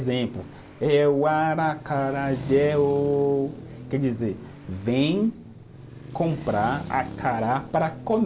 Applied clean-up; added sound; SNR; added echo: none; Traffic noise, roadway noise; 15 dB; none.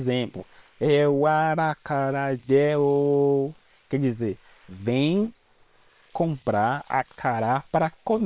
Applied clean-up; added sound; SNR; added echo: neural separator model SepFormer WHAM!.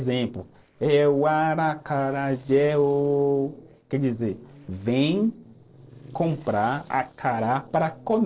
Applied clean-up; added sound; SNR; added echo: neural separator model SepFormer DNS4.